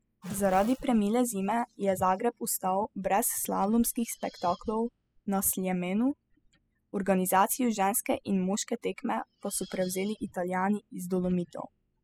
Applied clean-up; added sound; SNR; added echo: classical method spectral subtraction.